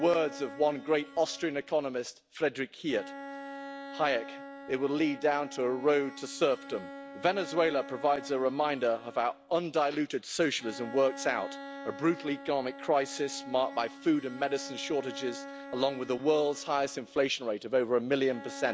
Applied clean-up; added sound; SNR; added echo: none; Bowed string instrument; 15 dB; none.